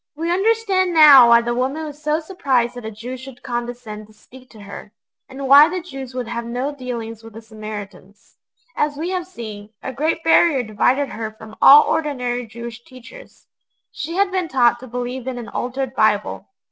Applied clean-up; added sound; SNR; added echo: none; none; none; none.